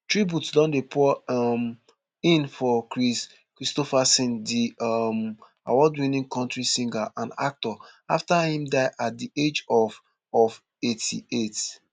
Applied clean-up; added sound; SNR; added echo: none; none; none; none.